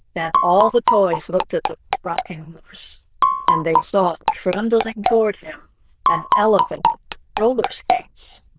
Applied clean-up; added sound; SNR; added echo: neural diffusion model UNIVERSE++.